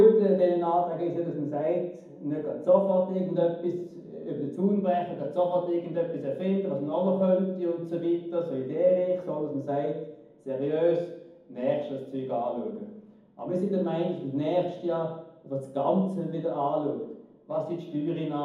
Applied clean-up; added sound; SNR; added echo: none; none; none; reverberation time 1.2 s.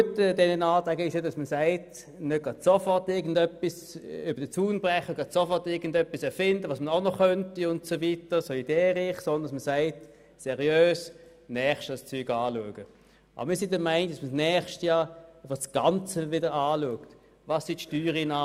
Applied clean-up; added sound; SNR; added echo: none; none; none; none.